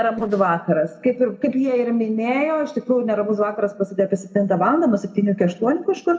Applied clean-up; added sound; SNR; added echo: neural separator model SepFormer DNS4.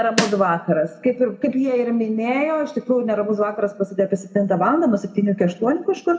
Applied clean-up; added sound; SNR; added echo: none; Snare drum; 4 dB; reverberation time 1.6 s.